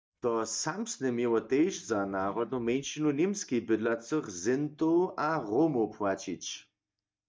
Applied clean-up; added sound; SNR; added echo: neural mask model DeepFilterNet 3.